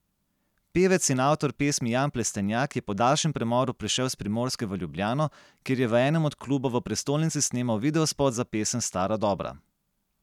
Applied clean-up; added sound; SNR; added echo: none; none; none; none.